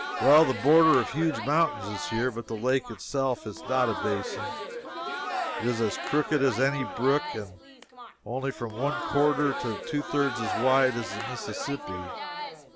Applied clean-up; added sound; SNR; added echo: none; Crowd; 7 dB; none.